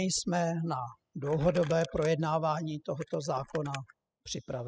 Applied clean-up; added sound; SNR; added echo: classical method spectral subtraction.